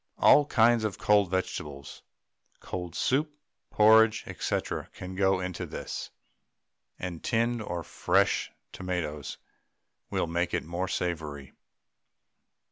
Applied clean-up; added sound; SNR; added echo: none; none; none; none.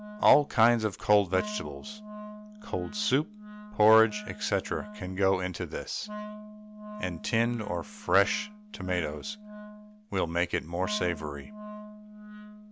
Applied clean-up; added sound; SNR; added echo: none; Wind instrument, woodwind instrument; 14 dB; none.